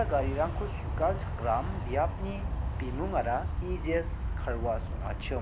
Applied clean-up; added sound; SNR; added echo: none; Aircraft; 0 dB; none.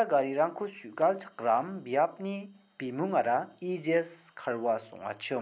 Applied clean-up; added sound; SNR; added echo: none; none; none; none.